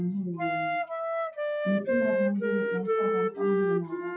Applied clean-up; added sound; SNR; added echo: classical method WPE with log-MMSE.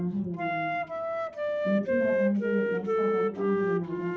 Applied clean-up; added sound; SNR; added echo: none; Wind instrument, woodwind instrument; -3 dB; reverberation time 0.9 s.